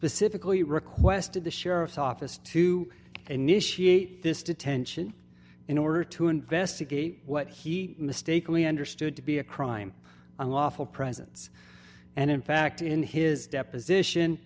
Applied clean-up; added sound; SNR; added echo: none; none; none; none.